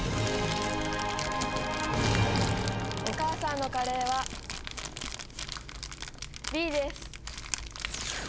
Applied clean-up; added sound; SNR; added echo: none; Crumpling, crinkling; 6 dB; none.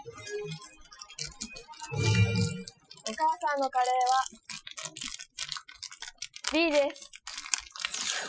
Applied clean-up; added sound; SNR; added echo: classical method Wiener filter.